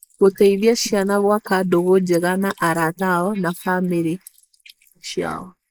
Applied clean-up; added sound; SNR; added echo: neural mask model Resemble Enhance denoiser.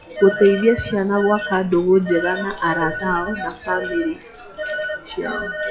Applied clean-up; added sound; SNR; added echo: classical method log-MMSE.